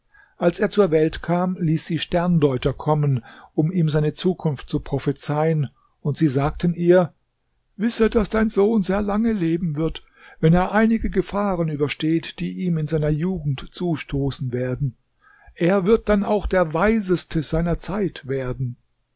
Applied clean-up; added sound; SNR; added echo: none; none; none; none.